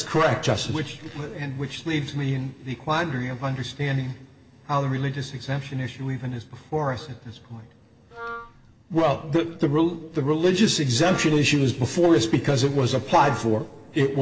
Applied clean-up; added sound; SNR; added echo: none; Wind instrument, woodwind instrument; 14 dB; reverberation time 2.4 s.